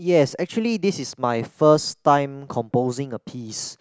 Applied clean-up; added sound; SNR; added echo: none; none; none; none.